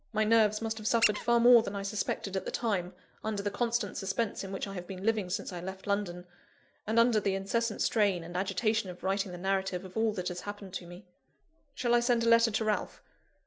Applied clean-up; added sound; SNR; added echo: none; Squeak; 7 dB; none.